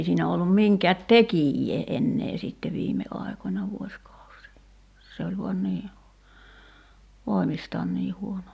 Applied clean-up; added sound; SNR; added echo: none; none; none; none.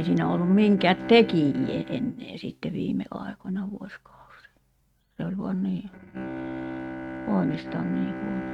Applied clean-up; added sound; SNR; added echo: neural mask model RNNoise.